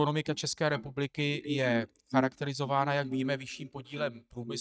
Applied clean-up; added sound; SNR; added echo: neural mask model DeepFilterNet 3.